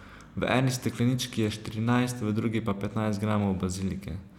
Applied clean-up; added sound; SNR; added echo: none; none; none; none.